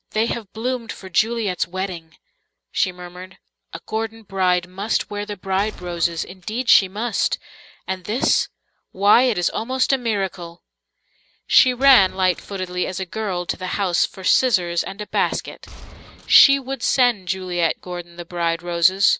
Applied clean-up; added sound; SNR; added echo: none; Gunshot, gunfire; 18 dB; none.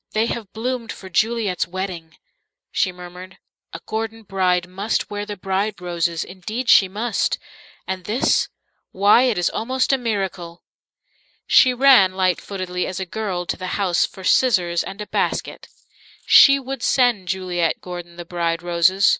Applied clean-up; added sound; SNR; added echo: neural mask model Resemble Enhance denoiser.